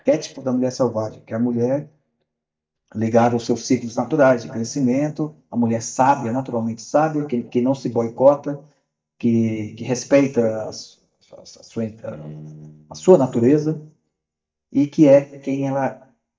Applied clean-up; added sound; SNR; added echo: neural mask model DeepFilterNet 3.